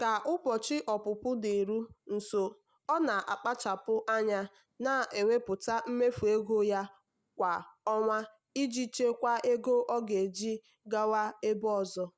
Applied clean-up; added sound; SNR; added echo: none; none; none; none.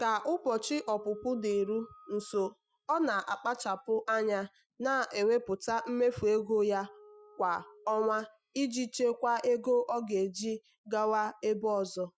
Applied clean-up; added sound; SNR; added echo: classical method Wiener filter.